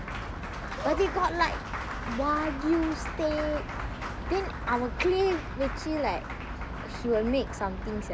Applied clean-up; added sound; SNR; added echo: none; Applause; 10 dB; none.